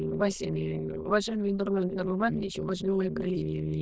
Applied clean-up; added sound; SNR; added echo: neural diffusion model UNIVERSE++.